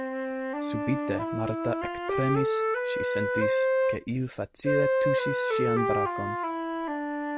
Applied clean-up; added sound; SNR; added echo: none; Wind instrument, woodwind instrument; -4 dB; none.